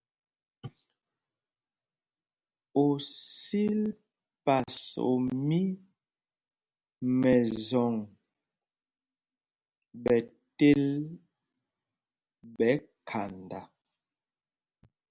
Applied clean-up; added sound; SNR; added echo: none; none; none; none.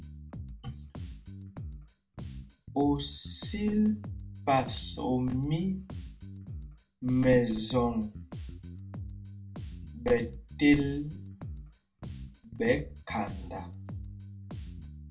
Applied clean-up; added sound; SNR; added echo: none; Bass guitar; 11 dB; reverberation time 0.2 s.